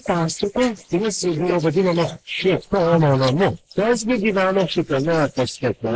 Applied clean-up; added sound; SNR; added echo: neural mask model Resemble Enhance denoiser.